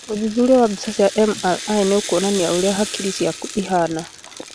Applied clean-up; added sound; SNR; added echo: none; Rattle (instrument); 11 dB; none.